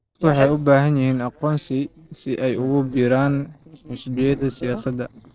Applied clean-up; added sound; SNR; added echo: neural separator model SepFormer DNS4.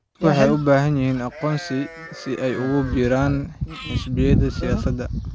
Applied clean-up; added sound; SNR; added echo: none; Livestock, farm animals, working animals; 19 dB; none.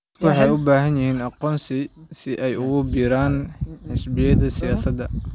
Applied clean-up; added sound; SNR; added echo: none; none; none; none.